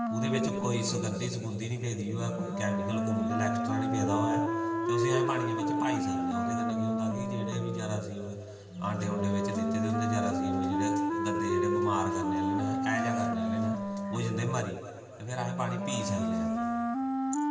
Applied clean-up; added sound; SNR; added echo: none; Wind instrument, woodwind instrument; -3 dB; reverberation time 2.5 s.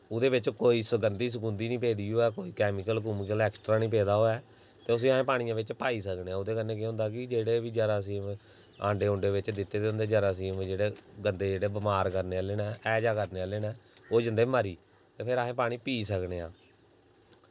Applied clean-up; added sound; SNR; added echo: none; none; none; none.